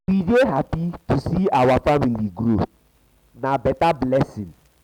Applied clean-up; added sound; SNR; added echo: none; none; none; none.